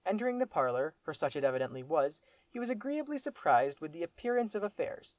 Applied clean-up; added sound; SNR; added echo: none; none; none; none.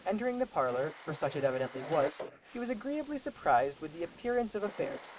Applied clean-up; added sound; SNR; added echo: neural mask model Resemble Enhance denoiser.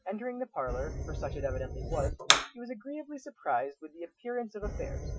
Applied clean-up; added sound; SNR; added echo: classical method Wiener filter.